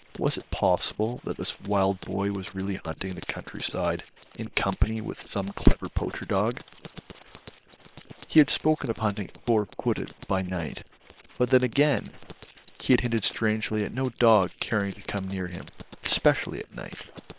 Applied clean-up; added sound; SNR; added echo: neural separator model SepFormer WHAM!.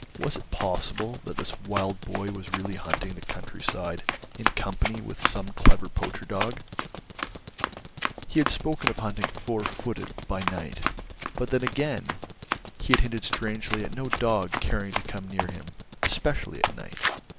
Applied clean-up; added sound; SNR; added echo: none; Tick-tock + Run; 5 dB; none.